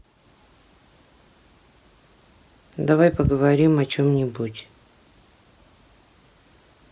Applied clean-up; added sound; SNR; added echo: none; none; none; none.